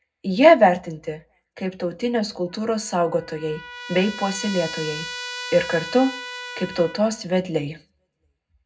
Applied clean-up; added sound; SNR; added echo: none; Trumpet; 14 dB; reverberation time 0.3 s.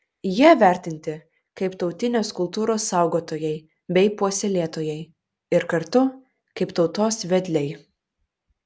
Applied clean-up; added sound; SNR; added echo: none; none; none; none.